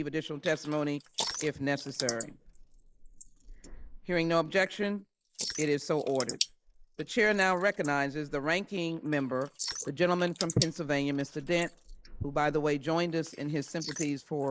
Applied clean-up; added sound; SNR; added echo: neural mask model Resemble Enhance denoiser.